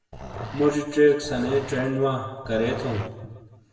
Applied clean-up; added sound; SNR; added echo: none; Growling; 13 dB; reverberation time 1.2 s.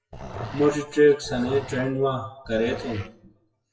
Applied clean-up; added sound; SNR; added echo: classical method WPE with log-MMSE.